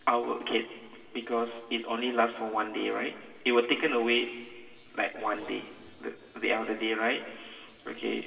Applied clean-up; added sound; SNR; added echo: none; none; none; reverberation time 2.1 s.